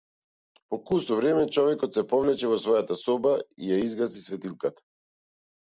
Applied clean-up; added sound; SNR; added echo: none; none; none; none.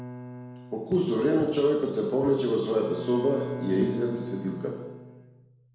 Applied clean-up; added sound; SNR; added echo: none; Bowed string instrument; 13 dB; reverberation time 1.0 s.